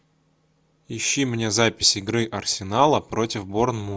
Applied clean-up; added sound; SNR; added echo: none; none; none; none.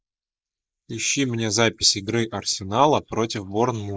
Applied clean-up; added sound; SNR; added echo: neural mask model Resemble Enhance denoiser.